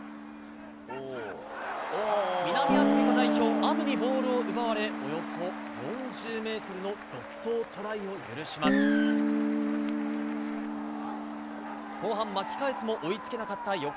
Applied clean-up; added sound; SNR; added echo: none; Guitar; 0 dB; none.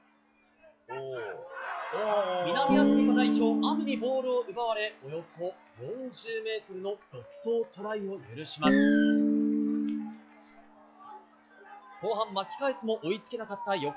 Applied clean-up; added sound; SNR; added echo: classical method log-MMSE.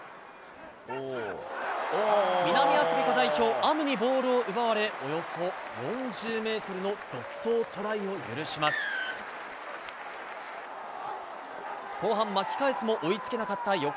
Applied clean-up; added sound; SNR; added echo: none; none; none; none.